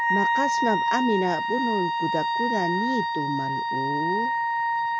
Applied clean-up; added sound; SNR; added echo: none; Wind instrument, woodwind instrument; -3 dB; none.